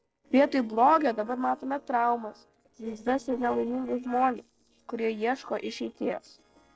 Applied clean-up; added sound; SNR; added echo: neural separator model SepFormer DNS4.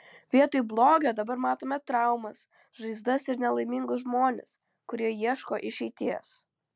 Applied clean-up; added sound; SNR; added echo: none; none; none; none.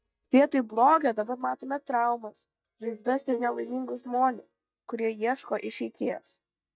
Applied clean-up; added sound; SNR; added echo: neural mask model DeepFilterNet 3.